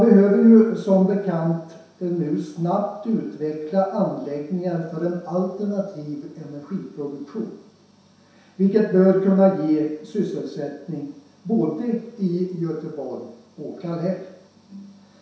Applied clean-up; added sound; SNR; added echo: none; none; none; reverberation time 0.7 s.